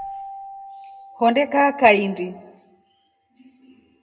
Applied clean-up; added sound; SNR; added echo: none; Keyboard (musical); 18 dB; reverberation time 0.2 s.